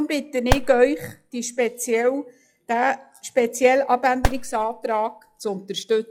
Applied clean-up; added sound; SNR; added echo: classical method log-MMSE.